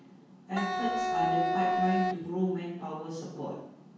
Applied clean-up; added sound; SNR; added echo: none; Wind instrument, woodwind instrument; -4 dB; reverberation time 0.6 s.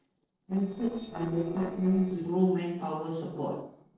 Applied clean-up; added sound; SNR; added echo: neural separator model SepFormer DNS4.